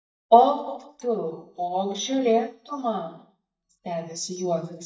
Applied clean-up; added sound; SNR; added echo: neural mask model DeepFilterNet 3.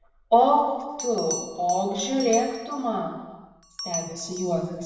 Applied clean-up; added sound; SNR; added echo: none; Bell; 13 dB; reverberation time 1.2 s.